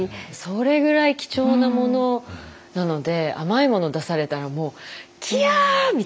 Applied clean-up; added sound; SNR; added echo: none; none; none; none.